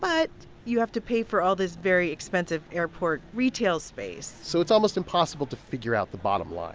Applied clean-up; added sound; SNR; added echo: none; none; none; none.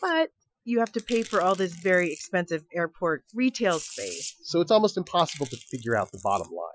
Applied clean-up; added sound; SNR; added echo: classical method Wiener filter.